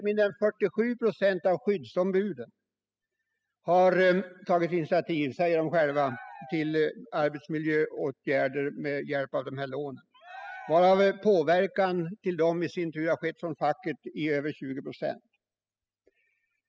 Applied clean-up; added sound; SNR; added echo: classical method spectral subtraction.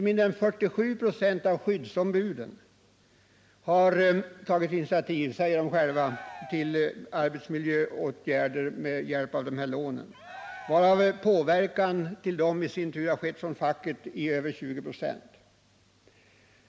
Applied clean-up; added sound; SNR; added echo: none; Cheering; 17 dB; none.